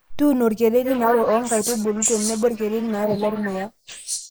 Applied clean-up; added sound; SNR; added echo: neural mask model Resemble Enhance denoiser.